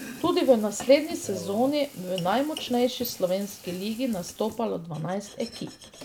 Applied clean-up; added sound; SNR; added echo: none; Domestic sounds, home sounds + Bathtub (filling or washing) / Water tap, faucet; 16 dB; none.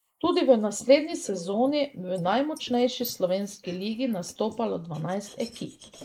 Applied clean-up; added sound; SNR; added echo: neural mask model Resemble Enhance denoiser.